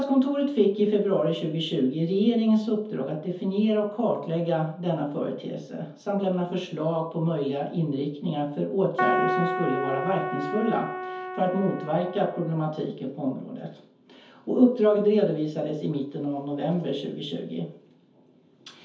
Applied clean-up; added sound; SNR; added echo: none; Keyboard (musical); 3 dB; reverberation time 0.5 s.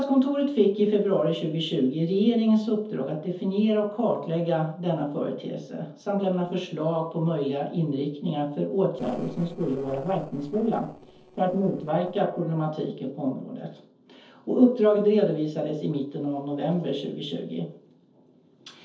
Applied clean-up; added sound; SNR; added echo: neural separator model SepFormer DNS4.